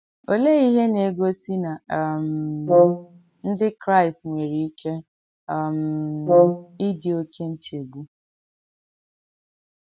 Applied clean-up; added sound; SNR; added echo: none; Brass instrument; -5 dB; none.